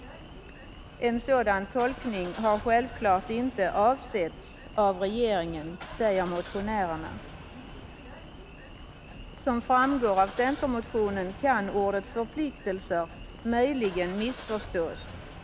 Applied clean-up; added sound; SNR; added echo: none; Engine starting / Car; 14 dB; none.